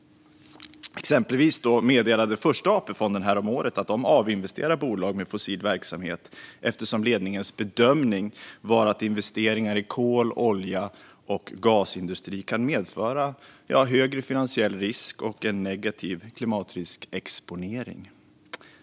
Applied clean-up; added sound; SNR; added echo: none; none; none; none.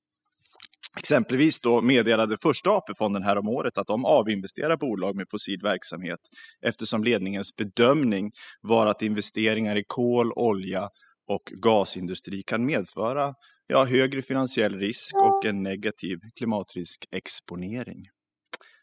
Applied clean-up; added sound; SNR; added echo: classical method spectral subtraction.